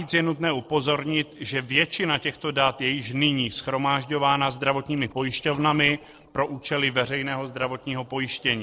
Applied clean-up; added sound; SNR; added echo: neural separator model SepFormer DNS4.